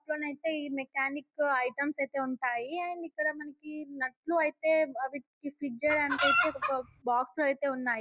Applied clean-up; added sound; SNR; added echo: none; Chicken, rooster; -1 dB; none.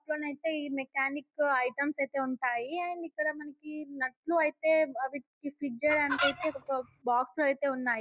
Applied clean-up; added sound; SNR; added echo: neural mask model DeepFilterNet 3.